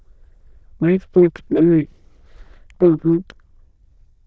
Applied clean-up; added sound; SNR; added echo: neural diffusion model UNIVERSE++.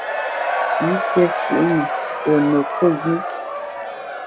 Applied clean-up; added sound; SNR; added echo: none; Crowd / Cheering; 2 dB; none.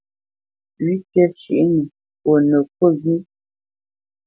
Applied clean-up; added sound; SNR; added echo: none; none; none; none.